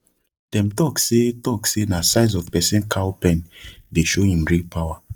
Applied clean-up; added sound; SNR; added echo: neural mask model DeepFilterNet 3.